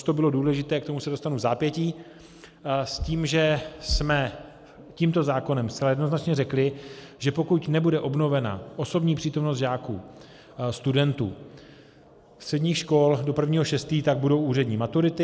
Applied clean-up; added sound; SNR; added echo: none; none; none; none.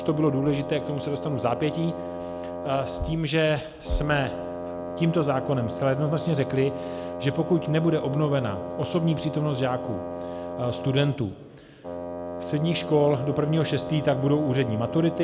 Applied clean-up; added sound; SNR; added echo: none; Wind instrument, woodwind instrument; 8 dB; none.